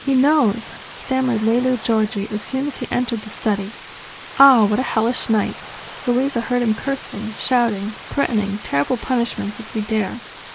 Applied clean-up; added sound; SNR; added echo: neural mask model Resemble Enhance denoiser.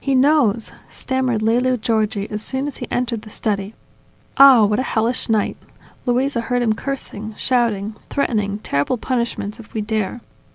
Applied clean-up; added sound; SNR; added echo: none; none; none; none.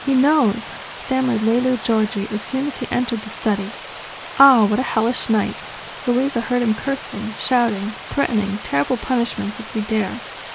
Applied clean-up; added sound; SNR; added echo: none; Water; 14 dB; none.